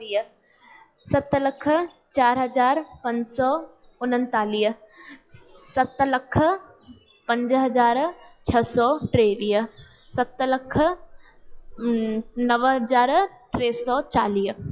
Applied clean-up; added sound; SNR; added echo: classical method log-MMSE.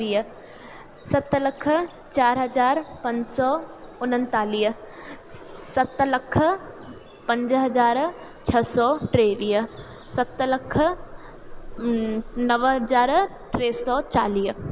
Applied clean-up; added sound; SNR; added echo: none; Bird vocalization, bird call, bird song; 19 dB; none.